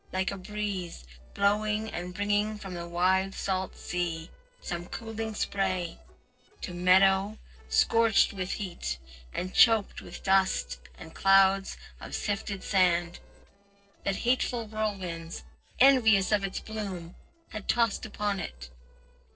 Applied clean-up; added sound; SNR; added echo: neural separator model SepFormer DNS4.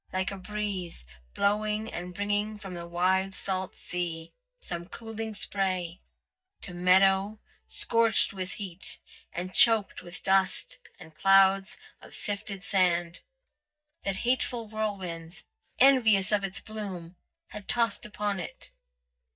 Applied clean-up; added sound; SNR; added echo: neural mask model DeepFilterNet 3.